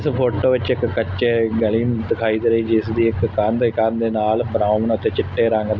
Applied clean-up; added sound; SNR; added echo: none; none; none; none.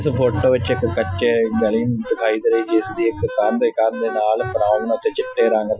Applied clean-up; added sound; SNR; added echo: classical method Wiener filter.